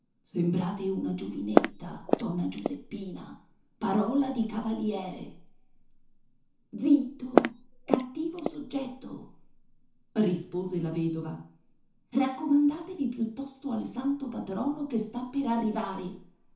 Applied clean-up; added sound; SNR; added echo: none; Walk, footsteps; -2 dB; reverberation time 0.9 s.